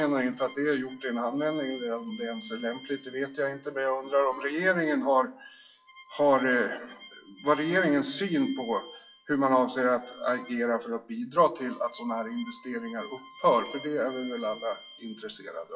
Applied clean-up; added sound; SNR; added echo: classical method WPE with log-MMSE.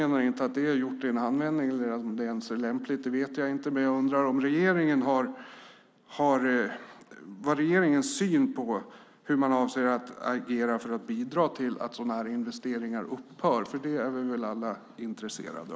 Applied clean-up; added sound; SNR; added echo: none; none; none; none.